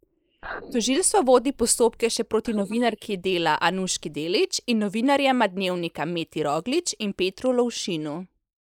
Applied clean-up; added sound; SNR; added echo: neural mask model Resemble Enhance denoiser.